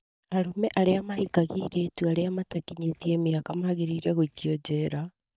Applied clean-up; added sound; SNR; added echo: neural mask model DeepFilterNet 3.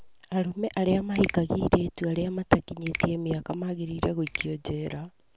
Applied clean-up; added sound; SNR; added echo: none; Finger snapping; 14 dB; none.